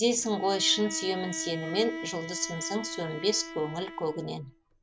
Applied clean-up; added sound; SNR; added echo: none; Bowed string instrument; 10 dB; none.